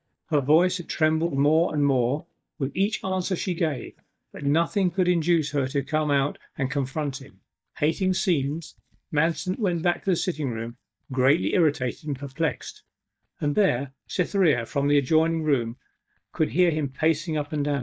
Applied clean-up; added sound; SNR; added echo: neural mask model DeepFilterNet 3.